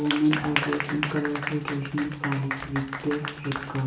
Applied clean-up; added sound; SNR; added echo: none; Applause; 5 dB; reverberation time 1.1 s.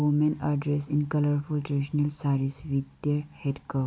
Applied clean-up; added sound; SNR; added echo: none; none; none; none.